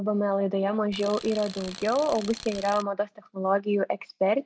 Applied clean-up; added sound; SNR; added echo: none; Tools; 15 dB; none.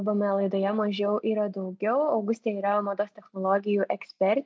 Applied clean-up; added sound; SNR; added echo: none; none; none; none.